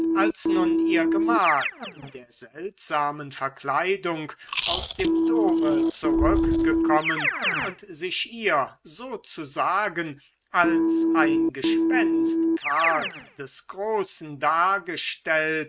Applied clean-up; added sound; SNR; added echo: neural mask model RNNoise.